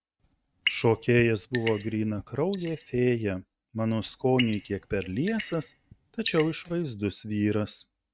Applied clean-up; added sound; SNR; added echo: neural mask model RNNoise.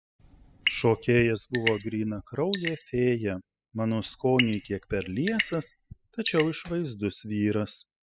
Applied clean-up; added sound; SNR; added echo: classical method spectral subtraction.